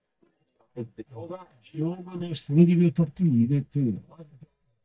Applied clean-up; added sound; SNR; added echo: neural mask model DeepFilterNet 3.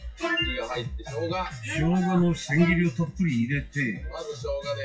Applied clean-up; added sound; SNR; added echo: classical method WPE with log-MMSE.